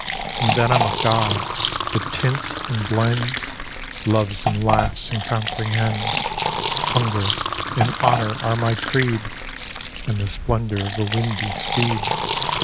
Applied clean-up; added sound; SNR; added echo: none; Fart + Fill (with liquid); 2 dB; none.